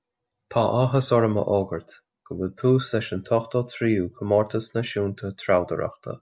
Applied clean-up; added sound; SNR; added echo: none; none; none; none.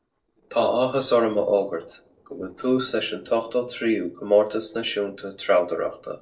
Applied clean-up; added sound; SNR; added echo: neural separator model SepFormer DNS4.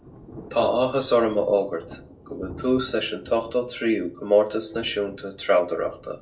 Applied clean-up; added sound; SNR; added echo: none; Thunder / Rain; 20 dB; reverberation time 0.2 s.